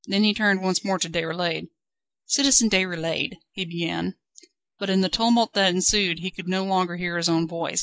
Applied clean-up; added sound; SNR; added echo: neural mask model Resemble Enhance denoiser.